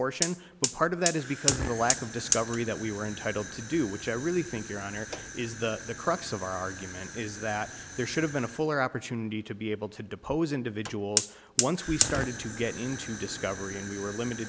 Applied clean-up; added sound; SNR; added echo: none; Fire; 3 dB; none.